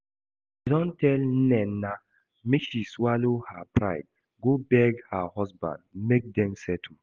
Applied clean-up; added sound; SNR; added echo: none; none; none; none.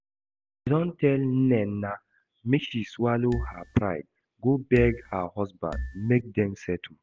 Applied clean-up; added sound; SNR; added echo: none; Marimba, xylophone; 9 dB; none.